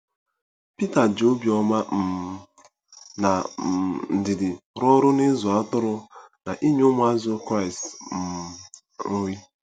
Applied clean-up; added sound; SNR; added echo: none; none; none; none.